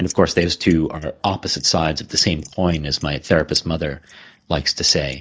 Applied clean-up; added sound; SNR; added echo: neural mask model DeepFilterNet 3.